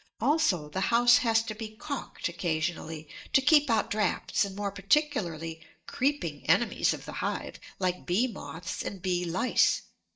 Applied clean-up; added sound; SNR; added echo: neural mask model DeepFilterNet 3.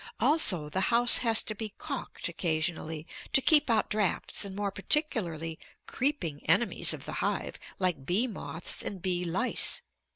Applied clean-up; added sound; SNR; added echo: none; none; none; none.